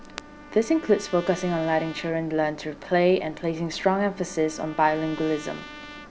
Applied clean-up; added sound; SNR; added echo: none; Trumpet + Crackle; 18 dB; none.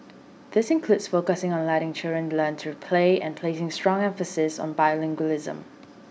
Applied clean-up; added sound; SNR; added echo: none; none; none; none.